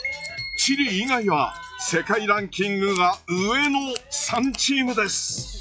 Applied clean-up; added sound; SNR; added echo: classical method log-MMSE.